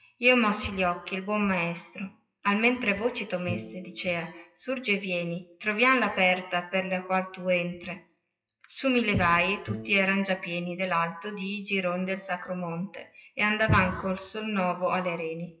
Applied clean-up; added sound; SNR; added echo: classical method WPE with log-MMSE.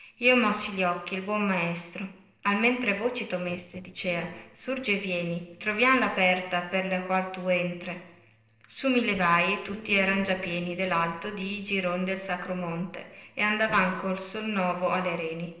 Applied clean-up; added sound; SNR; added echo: neural separator model SepFormer DNS4.